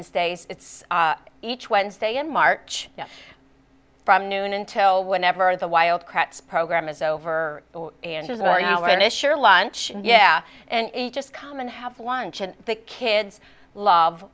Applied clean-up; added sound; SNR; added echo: none; none; none; none.